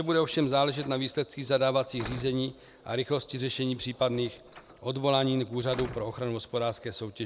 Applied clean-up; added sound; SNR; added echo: none; Slam; 19 dB; none.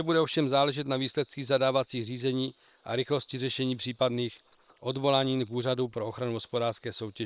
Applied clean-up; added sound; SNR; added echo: neural separator model SepFormer WHAM!.